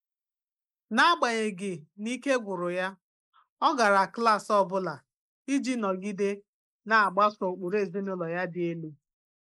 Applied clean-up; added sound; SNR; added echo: neural mask model Resemble Enhance denoiser.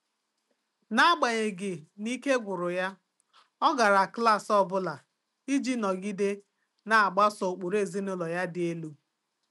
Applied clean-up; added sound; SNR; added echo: none; none; none; none.